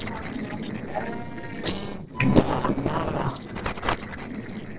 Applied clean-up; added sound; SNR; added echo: neural separator model SepFormer DNS4.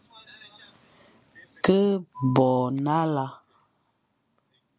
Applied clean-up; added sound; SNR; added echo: none; none; none; none.